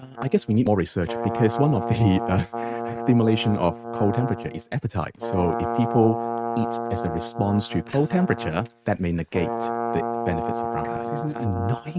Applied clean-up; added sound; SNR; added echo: neural mask model RNNoise.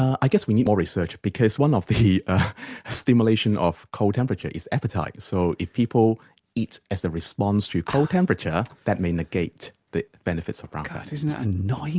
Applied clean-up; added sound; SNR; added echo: none; none; none; none.